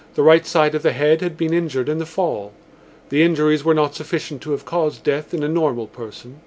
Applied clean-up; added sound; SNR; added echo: none; none; none; none.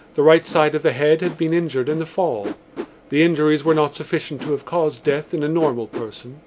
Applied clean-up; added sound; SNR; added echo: none; Whoosh, swoosh, swish; 17 dB; none.